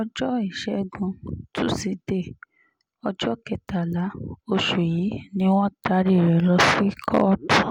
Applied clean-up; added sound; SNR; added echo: none; none; none; none.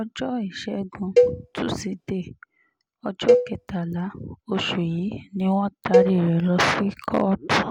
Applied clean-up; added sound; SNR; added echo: none; Cowbell; 0 dB; none.